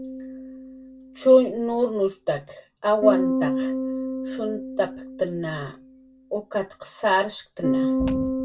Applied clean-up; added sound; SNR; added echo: none; Bass guitar; 4 dB; reverberation time 0.1 s.